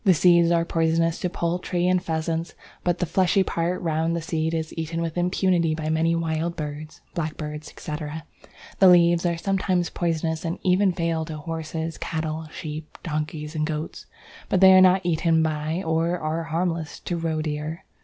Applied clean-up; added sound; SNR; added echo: none; none; none; none.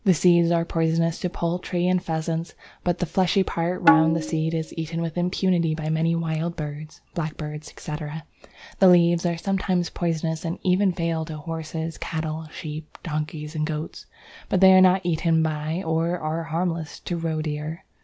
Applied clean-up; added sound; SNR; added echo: none; Tabla; 1 dB; none.